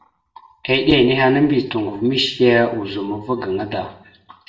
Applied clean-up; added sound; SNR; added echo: none; none; none; reverberation time 0.5 s.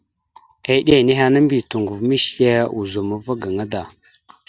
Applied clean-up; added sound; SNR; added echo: none; none; none; none.